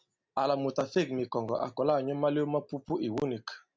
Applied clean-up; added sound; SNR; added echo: none; none; none; none.